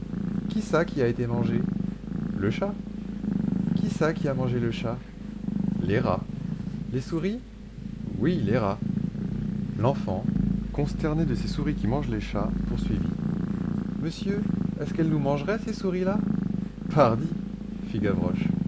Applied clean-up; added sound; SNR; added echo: none; Purr; 0 dB; none.